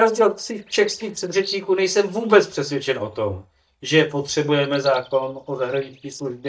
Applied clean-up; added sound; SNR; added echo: neural mask model DeepFilterNet 3.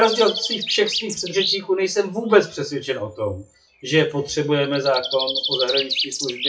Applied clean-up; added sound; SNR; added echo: classical method WPE with log-MMSE.